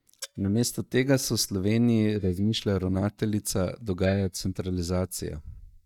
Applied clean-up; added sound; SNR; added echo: neural mask model DeepFilterNet 3.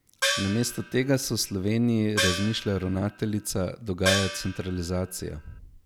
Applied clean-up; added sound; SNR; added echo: none; Gong; 5 dB; none.